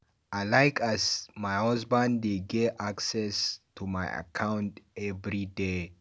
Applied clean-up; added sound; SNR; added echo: none; none; none; none.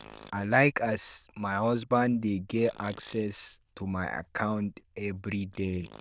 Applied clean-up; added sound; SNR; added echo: neural diffusion model UNIVERSE++.